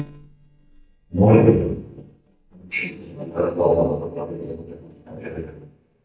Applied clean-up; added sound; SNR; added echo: neural mask model DeepFilterNet 3.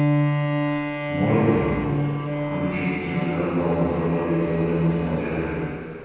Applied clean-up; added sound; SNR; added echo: none; Bowed string instrument; 2 dB; reverberation time 2.2 s.